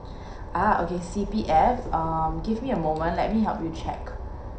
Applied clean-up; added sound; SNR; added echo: none; Train; 9 dB; reverberation time 0.5 s.